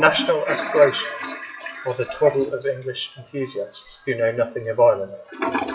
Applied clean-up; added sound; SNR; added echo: classical method WPE with log-MMSE.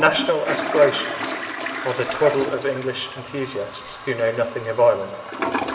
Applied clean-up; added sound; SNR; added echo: none; Toilet flush; 6 dB; reverberation time 2.5 s.